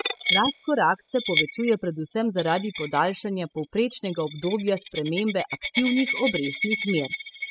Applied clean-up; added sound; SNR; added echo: classical method spectral subtraction.